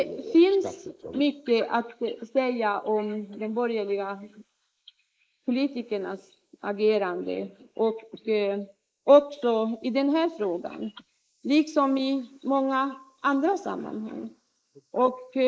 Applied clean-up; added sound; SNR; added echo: neural mask model Resemble Enhance denoiser.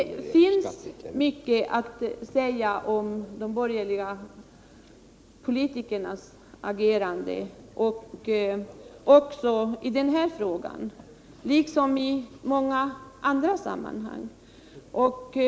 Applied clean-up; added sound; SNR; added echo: none; none; none; none.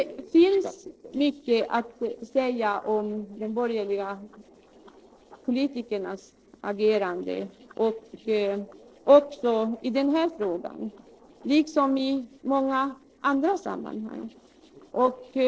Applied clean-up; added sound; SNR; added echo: neural separator model SepFormer DNS4.